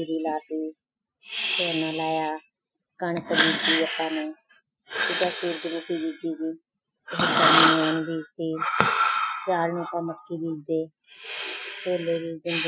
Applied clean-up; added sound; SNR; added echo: classical method Wiener filter.